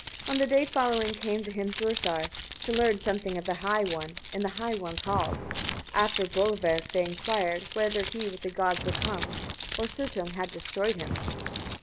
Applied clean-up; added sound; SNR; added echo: none; Keys jangling + Walk, footsteps; 1 dB; none.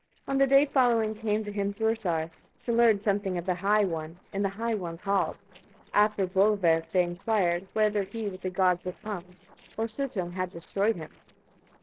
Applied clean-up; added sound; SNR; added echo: neural separator model SepFormer DNS4.